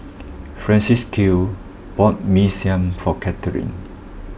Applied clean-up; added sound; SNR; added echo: none; none; none; none.